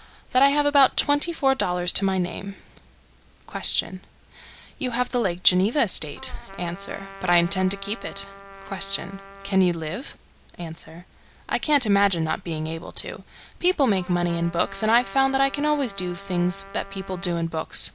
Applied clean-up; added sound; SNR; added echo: none; Trumpet; 18 dB; none.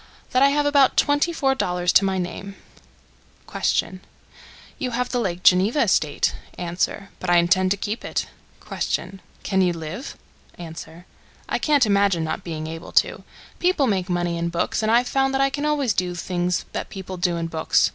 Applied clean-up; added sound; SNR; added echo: none; none; none; none.